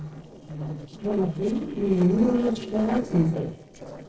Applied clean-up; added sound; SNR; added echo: neural separator model SepFormer DNS4.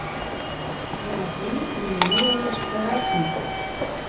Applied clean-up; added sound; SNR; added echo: none; Walk, footsteps / Subway, metro, underground; -3 dB; reverberation time 0.6 s.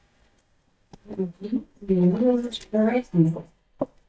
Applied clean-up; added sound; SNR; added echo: neural mask model DeepFilterNet 3.